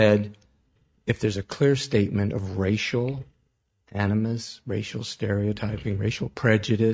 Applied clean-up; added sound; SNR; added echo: neural mask model RNNoise.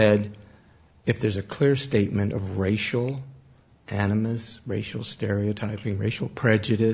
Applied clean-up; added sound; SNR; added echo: none; none; none; none.